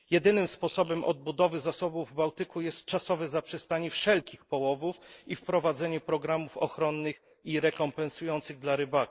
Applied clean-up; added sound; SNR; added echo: neural mask model Resemble Enhance denoiser.